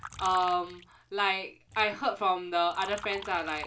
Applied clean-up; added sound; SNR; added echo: none; Liquid; 16 dB; reverberation time 0.2 s.